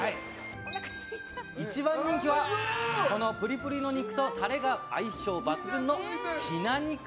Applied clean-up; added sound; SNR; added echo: none; none; none; none.